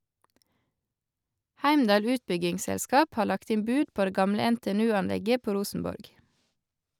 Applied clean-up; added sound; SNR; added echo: none; none; none; none.